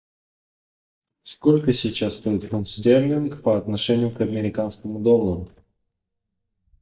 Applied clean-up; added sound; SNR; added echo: neural mask model DeepFilterNet 3.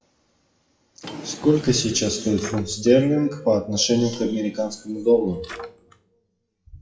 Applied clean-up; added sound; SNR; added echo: classical method WPE with log-MMSE.